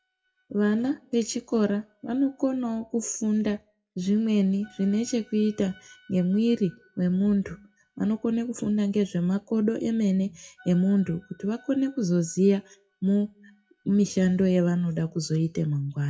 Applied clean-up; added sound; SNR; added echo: classical method WPE with log-MMSE.